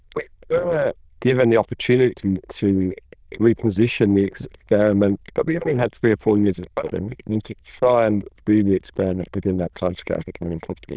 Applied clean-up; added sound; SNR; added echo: neural diffusion model UNIVERSE++.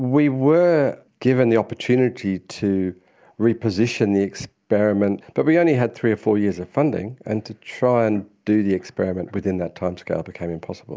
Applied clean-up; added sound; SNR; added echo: none; none; none; none.